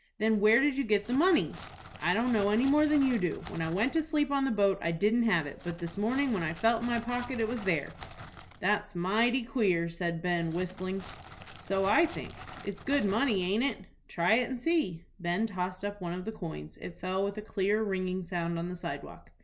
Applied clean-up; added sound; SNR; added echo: none; Crackle; 16 dB; none.